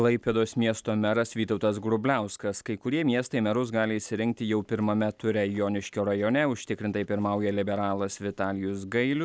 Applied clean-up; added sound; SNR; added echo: none; none; none; none.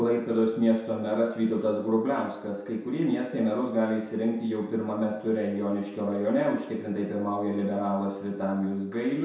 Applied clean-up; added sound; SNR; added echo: none; none; none; reverberation time 0.7 s.